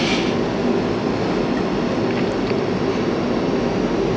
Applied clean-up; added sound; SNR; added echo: none; none; none; none.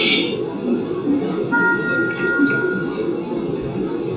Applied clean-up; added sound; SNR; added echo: classical method WPE with log-MMSE.